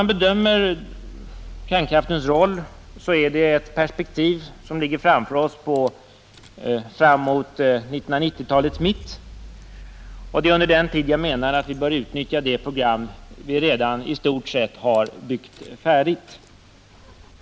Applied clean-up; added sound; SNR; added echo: none; Rattle / Engine starting / Car; 19 dB; none.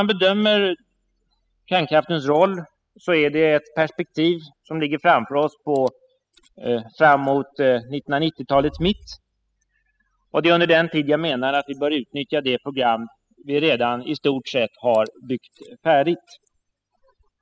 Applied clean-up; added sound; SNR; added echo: classical method spectral subtraction.